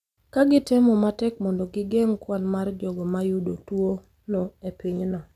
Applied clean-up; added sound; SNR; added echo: none; none; none; none.